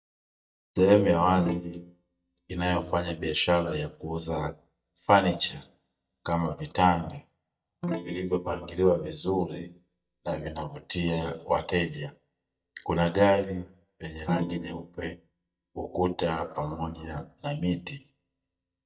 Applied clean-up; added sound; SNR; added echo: neural mask model DeepFilterNet 3.